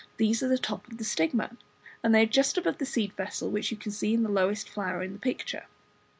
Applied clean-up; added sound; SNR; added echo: none; none; none; none.